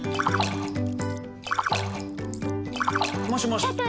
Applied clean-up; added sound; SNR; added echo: none; Splash, splatter; 2 dB; none.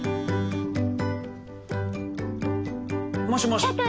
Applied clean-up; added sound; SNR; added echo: none; none; none; none.